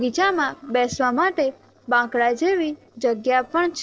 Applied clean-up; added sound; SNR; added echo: neural separator model SepFormer DNS4.